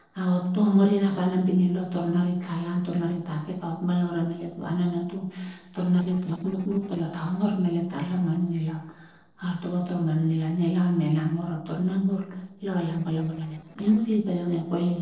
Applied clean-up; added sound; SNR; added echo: neural separator model SepFormer DNS4.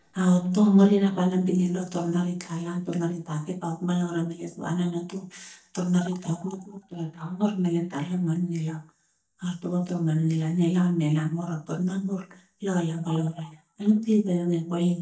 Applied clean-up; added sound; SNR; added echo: neural mask model DeepFilterNet 3.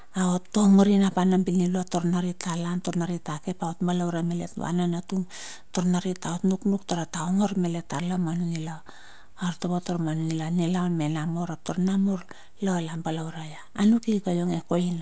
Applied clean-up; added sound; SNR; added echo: none; none; none; none.